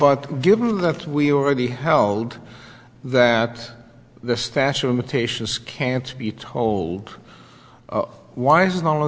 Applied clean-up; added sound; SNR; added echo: none; none; none; none.